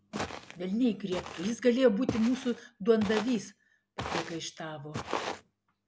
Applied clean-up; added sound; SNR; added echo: none; Walk, footsteps; 9 dB; none.